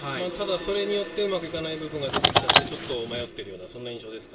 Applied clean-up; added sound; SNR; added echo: none; Car; -3 dB; reverberation time 0.2 s.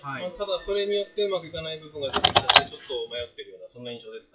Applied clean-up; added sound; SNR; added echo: classical method WPE with log-MMSE.